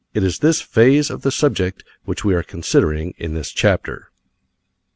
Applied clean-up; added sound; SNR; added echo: none; none; none; none.